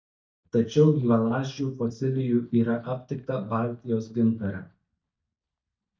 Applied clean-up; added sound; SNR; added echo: neural mask model DeepFilterNet 3.